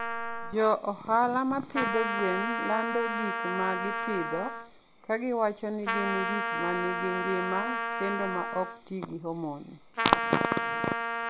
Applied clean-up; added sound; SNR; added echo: none; Trumpet; 2 dB; none.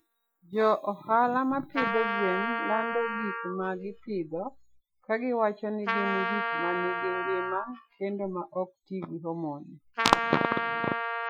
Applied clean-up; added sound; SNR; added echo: classical method Wiener filter.